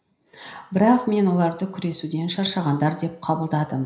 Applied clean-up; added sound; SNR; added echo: none; none; none; reverberation time 0.5 s.